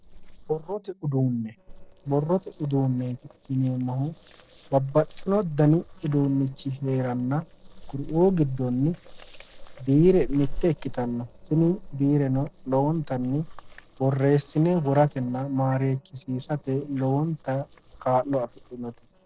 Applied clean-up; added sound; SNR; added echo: neural separator model SepFormer DNS4.